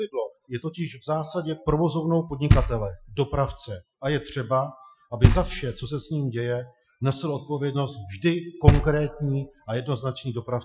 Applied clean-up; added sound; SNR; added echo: classical method Wiener filter.